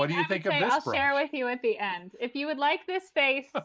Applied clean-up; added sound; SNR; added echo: neural mask model Resemble Enhance denoiser.